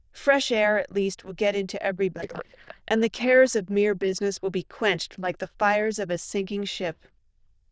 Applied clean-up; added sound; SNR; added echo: neural diffusion model UNIVERSE++.